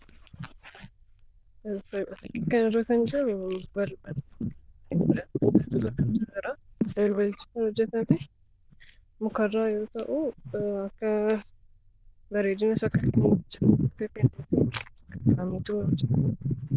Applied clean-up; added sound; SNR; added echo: neural diffusion model UNIVERSE++.